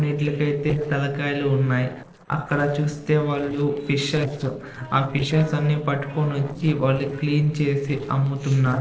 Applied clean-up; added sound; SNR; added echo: neural separator model SepFormer DNS4.